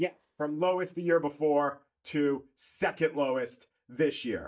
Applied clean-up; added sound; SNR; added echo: neural mask model DeepFilterNet 3.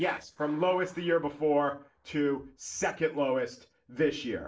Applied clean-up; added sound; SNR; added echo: neural separator model SepFormer DNS4.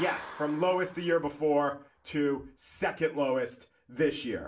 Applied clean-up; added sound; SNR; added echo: none; Clapping; 20 dB; reverberation time 0.3 s.